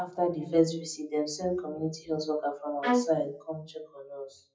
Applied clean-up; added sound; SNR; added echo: classical method WPE with log-MMSE.